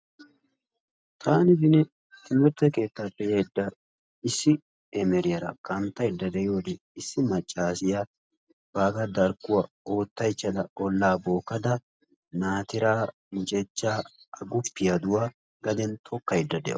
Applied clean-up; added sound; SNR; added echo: none; none; none; none.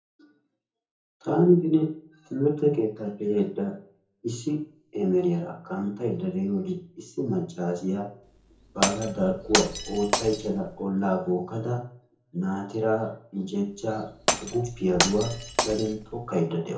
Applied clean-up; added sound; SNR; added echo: none; Glass; 3 dB; reverberation time 0.5 s.